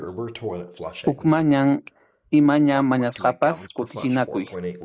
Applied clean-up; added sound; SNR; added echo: neural mask model Resemble Enhance denoiser.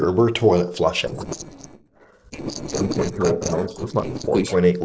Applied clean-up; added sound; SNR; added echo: neural separator model SepFormer DNS4.